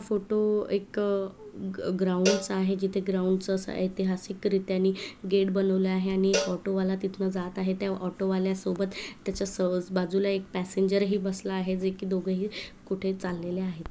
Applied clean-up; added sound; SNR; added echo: none; Cowbell; 9 dB; none.